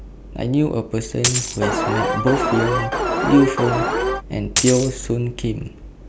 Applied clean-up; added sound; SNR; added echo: none; Coin (dropping) + Alarm; 0 dB; none.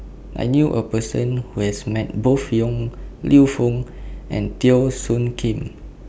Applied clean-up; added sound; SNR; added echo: none; none; none; none.